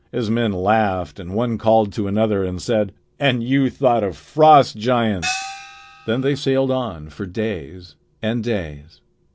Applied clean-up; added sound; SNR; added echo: none; Gong; 10 dB; none.